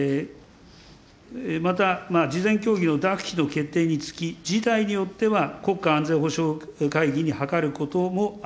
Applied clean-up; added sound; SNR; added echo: none; none; none; none.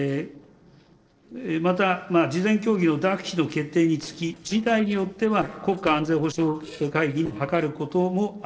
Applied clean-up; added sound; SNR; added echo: neural separator model SepFormer DNS4.